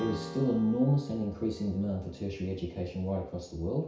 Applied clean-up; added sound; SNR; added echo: none; Strum; 16 dB; reverberation time 0.6 s.